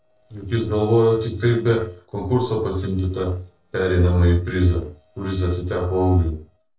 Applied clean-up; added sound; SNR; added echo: neural separator model SepFormer DNS4.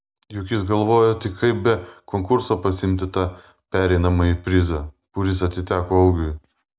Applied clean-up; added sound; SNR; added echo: none; none; none; none.